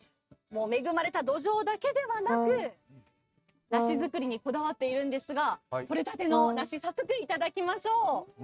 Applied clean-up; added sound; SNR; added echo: neural mask model RNNoise.